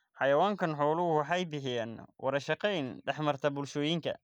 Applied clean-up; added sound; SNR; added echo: none; none; none; none.